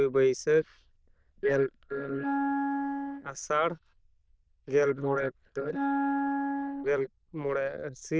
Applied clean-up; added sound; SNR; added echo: neural diffusion model UNIVERSE++.